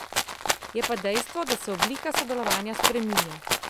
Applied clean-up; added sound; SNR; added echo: none; Rattle (instrument); -2 dB; none.